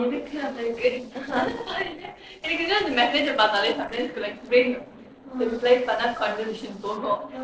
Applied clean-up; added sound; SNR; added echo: neural separator model SepFormer DNS4.